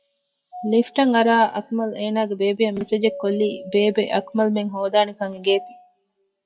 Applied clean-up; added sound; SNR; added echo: classical method WPE with log-MMSE.